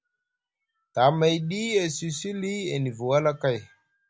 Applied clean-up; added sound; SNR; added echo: none; none; none; none.